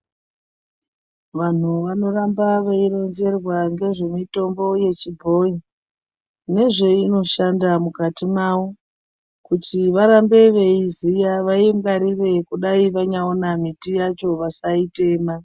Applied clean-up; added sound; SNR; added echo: none; none; none; none.